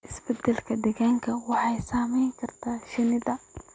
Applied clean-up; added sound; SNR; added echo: none; none; none; none.